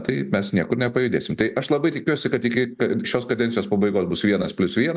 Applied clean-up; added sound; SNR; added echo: none; none; none; none.